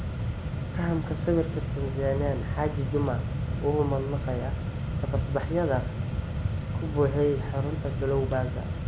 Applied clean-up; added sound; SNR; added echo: none; Mechanisms; 0 dB; reverberation time 0.7 s.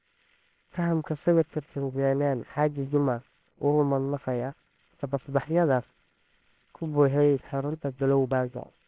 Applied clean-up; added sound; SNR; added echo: neural separator model SepFormer WHAMR!.